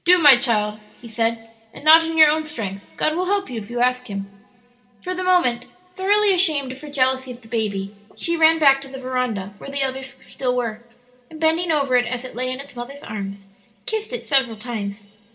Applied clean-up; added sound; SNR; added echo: none; none; none; reverberation time 2.3 s.